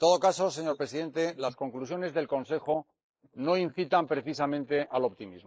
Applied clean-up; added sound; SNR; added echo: neural mask model Resemble Enhance denoiser.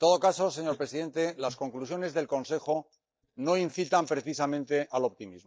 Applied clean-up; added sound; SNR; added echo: neural mask model DeepFilterNet 3.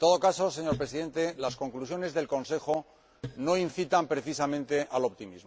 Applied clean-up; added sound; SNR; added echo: none; none; none; none.